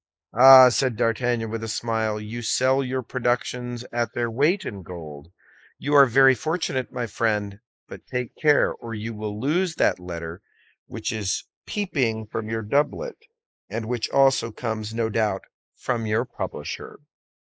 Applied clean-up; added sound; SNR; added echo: neural mask model Resemble Enhance denoiser.